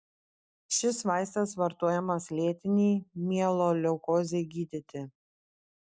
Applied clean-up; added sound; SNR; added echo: none; none; none; none.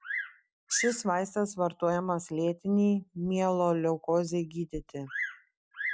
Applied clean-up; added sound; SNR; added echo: none; Bird vocalization, bird call, bird song; 12 dB; none.